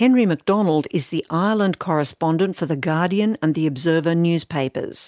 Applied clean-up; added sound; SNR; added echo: none; none; none; none.